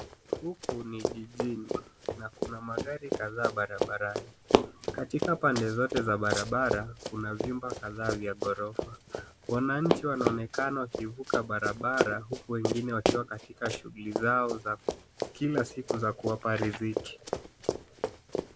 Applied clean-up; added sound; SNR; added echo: none; Run; 2 dB; none.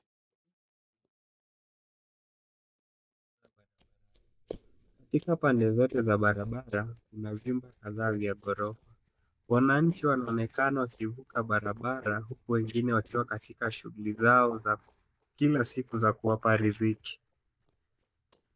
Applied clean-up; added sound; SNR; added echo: neural mask model DeepFilterNet 3.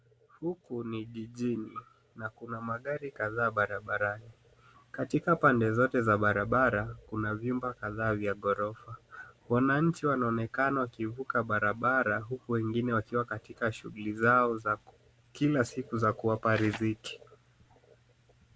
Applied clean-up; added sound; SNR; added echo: none; none; none; none.